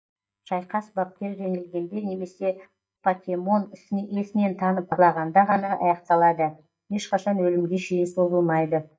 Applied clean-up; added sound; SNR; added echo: neural mask model DeepFilterNet 3.